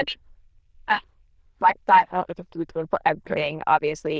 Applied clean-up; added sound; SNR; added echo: neural diffusion model UNIVERSE++.